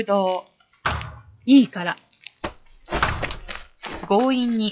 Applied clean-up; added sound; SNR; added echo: classical method log-MMSE.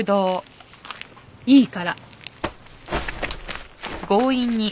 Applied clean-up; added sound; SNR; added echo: none; none; none; none.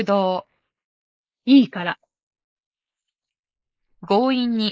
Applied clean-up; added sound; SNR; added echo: neural mask model Resemble Enhance denoiser.